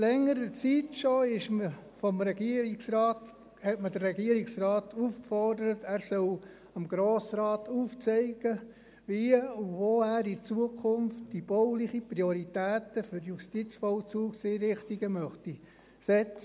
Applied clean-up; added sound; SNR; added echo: none; none; none; none.